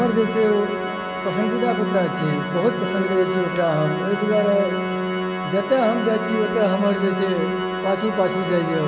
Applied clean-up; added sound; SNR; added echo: none; Organ; 4 dB; none.